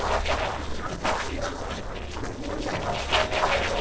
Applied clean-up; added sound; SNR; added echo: neural separator model SepFormer DNS4.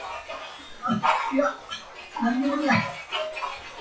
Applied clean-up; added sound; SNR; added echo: classical method WPE with log-MMSE.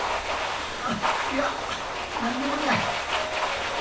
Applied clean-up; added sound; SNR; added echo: none; Domestic sounds, home sounds; -3 dB; reverberation time 0.3 s.